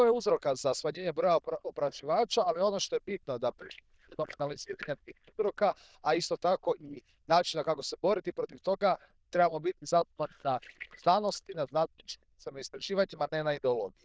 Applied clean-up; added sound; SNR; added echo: neural diffusion model UNIVERSE++.